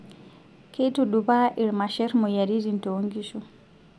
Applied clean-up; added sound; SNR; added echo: none; none; none; none.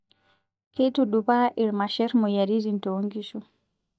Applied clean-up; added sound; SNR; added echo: neural mask model DeepFilterNet 3.